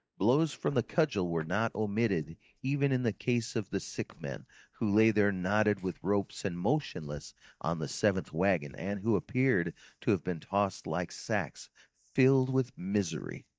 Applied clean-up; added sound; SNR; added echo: neural mask model DeepFilterNet 3.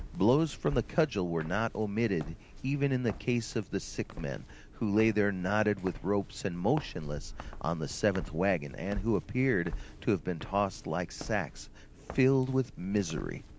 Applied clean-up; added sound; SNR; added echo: none; Walk, footsteps; 13 dB; none.